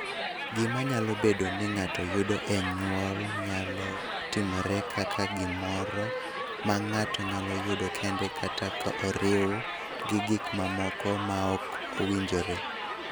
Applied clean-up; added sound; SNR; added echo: none; Crowd; 4 dB; none.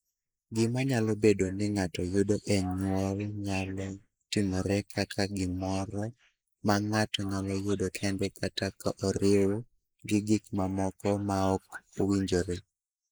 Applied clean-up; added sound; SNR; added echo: neural mask model Resemble Enhance denoiser.